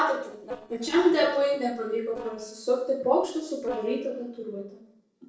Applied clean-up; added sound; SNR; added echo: neural separator model SepFormer DNS4.